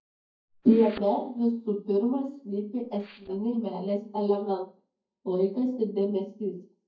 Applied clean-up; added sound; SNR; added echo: neural mask model DeepFilterNet 3.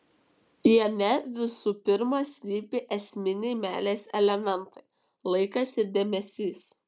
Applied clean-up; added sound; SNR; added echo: none; none; none; none.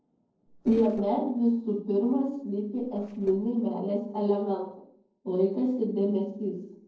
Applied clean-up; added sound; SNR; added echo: neural separator model SepFormer DNS4.